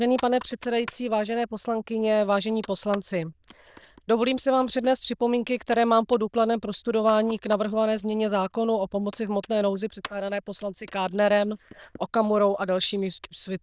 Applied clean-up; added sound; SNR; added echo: neural diffusion model UNIVERSE++.